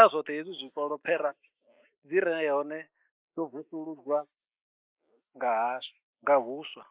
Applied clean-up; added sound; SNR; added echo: neural mask model Resemble Enhance denoiser.